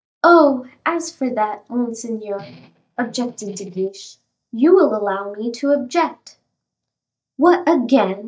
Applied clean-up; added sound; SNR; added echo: neural mask model DeepFilterNet 3.